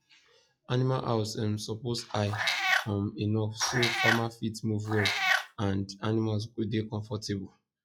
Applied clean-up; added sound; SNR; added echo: classical method log-MMSE.